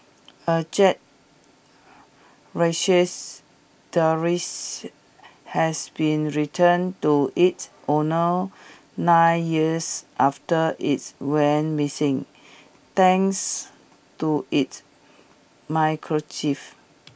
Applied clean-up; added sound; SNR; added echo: none; none; none; none.